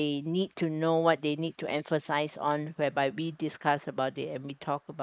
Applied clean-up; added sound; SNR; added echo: neural mask model Resemble Enhance denoiser.